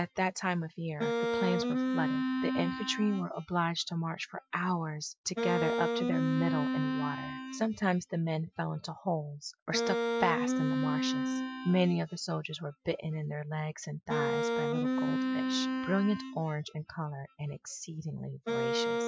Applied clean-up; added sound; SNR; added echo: classical method Wiener filter.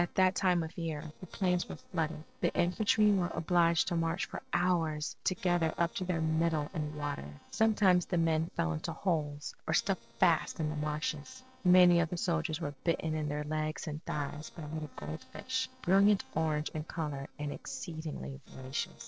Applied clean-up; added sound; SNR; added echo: neural separator model SepFormer DNS4.